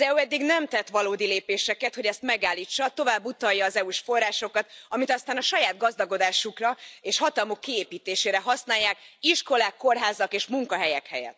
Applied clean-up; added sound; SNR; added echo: none; none; none; none.